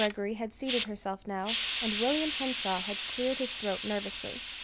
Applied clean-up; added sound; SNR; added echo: none; Hiss; 0 dB; none.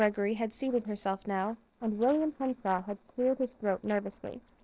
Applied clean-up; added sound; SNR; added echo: neural separator model SepFormer DNS4.